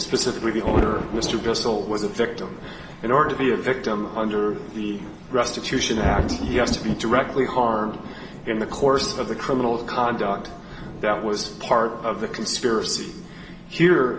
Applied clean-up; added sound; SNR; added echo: none; Thunder; 9 dB; reverberation time 0.8 s.